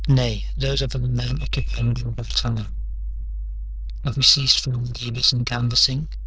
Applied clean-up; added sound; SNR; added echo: neural diffusion model UNIVERSE++.